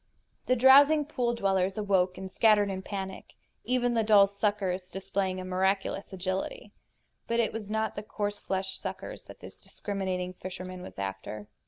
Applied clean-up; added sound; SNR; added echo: none; none; none; none.